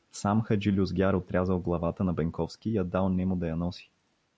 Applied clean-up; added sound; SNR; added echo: none; none; none; none.